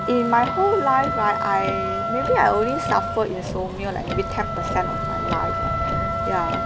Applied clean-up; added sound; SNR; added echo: none; Motor vehicle (road) + Wind instrument, woodwind instrument; 2 dB; none.